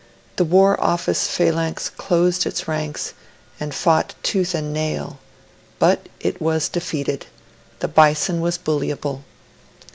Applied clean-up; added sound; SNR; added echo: none; none; none; none.